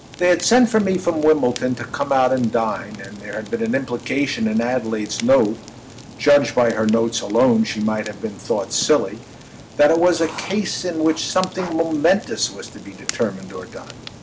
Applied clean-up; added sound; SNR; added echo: none; Fire + Writing; 18 dB; none.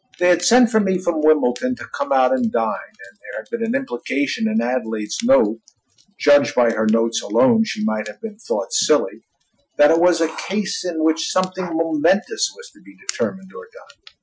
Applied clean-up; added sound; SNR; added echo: classical method Wiener filter.